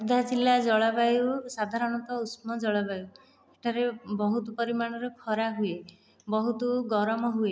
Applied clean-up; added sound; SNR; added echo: none; none; none; none.